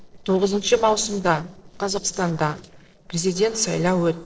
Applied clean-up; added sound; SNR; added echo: neural separator model SepFormer DNS4.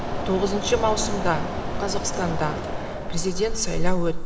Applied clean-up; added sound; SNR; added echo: none; Mechanisms; -1 dB; reverberation time 1.7 s.